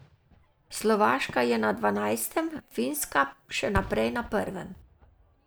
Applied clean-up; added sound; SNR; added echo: none; Fireworks; 16 dB; none.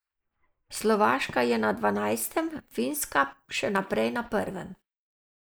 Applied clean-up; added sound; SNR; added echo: neural mask model Resemble Enhance denoiser.